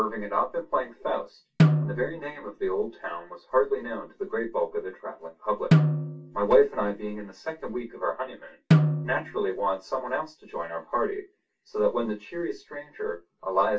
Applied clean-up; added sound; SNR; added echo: none; Snare drum; -2 dB; reverberation time 0.2 s.